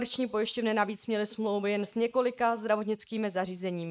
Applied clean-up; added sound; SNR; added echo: neural mask model Resemble Enhance denoiser.